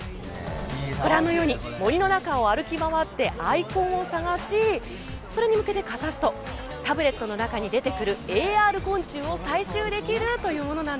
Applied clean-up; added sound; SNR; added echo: none; none; none; none.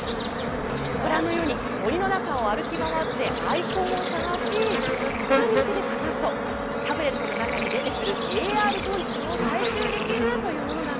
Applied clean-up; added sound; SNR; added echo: none; Bird / Insect; -1 dB; none.